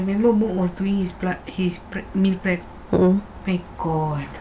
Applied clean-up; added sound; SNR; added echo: none; none; none; none.